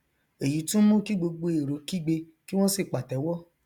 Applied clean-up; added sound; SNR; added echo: none; none; none; none.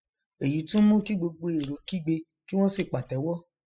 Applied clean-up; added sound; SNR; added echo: classical method spectral subtraction.